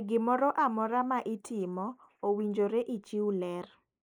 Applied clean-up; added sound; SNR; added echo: neural mask model Resemble Enhance denoiser.